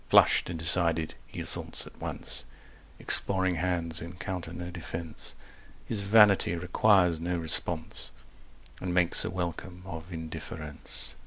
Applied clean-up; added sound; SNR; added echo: none; none; none; none.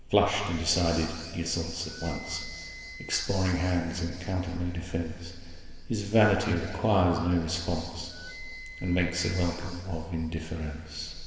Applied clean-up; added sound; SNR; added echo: none; Wind instrument, woodwind instrument; 19 dB; reverberation time 2.2 s.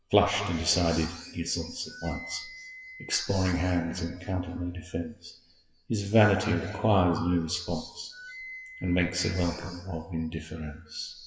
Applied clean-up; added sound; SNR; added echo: classical method WPE with log-MMSE.